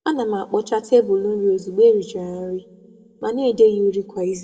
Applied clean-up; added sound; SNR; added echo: none; none; none; reverberation time 0.8 s.